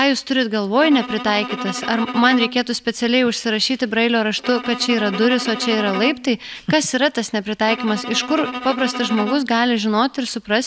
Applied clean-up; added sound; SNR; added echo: none; Bowed string instrument; 11 dB; none.